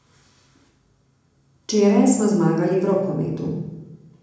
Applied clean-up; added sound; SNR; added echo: none; none; none; reverberation time 0.9 s.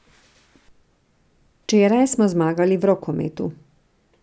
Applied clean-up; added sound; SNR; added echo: none; none; none; none.